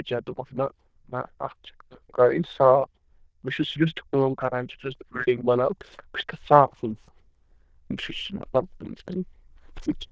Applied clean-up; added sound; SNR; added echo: neural diffusion model UNIVERSE++.